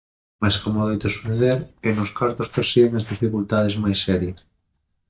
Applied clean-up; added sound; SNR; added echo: neural mask model DeepFilterNet 3.